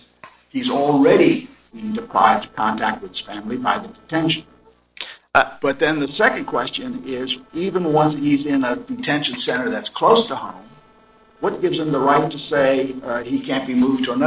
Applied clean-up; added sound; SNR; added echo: neural separator model SepFormer DNS4.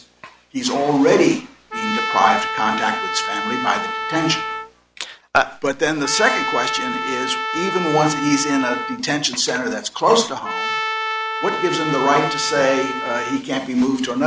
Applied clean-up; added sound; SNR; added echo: none; Trumpet; 5 dB; none.